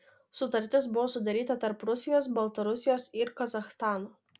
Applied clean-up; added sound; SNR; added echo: none; none; none; none.